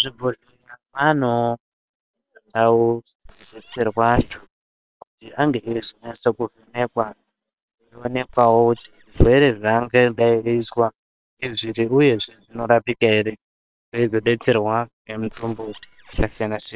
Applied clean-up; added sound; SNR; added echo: neural separator model SepFormer WHAM!.